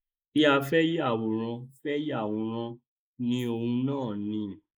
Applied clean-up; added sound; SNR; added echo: neural mask model Resemble Enhance denoiser.